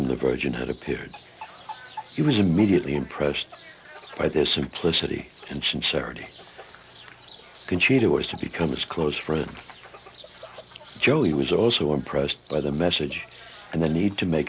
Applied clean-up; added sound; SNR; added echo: none; none; none; none.